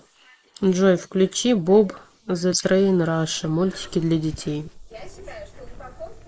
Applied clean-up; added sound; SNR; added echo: neural mask model Resemble Enhance denoiser.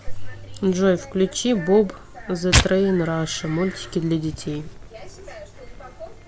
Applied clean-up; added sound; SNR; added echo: none; Tearing; 3 dB; none.